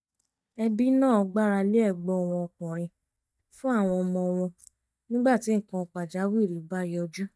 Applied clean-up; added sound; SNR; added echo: neural mask model DeepFilterNet 3.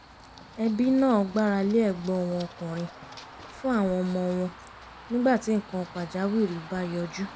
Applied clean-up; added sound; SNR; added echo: none; Run; 18 dB; none.